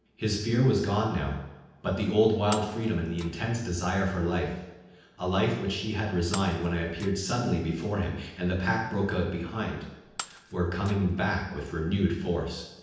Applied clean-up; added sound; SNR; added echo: none; Shatter; 18 dB; reverberation time 0.9 s.